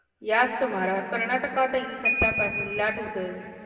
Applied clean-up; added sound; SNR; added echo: none; Ringtone / Bell; 0 dB; reverberation time 2.1 s.